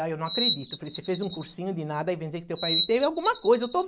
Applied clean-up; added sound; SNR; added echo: none; Bird vocalization, bird call, bird song; 1 dB; none.